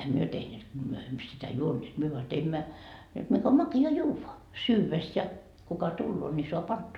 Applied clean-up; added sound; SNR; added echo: none; none; none; none.